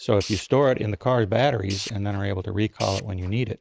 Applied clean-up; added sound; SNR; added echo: neural mask model Resemble Enhance denoiser.